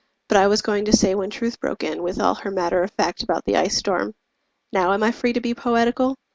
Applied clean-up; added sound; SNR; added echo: none; none; none; none.